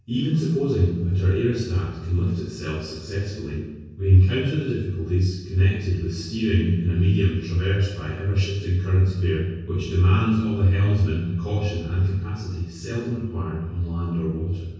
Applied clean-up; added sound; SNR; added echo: none; none; none; reverberation time 1.3 s.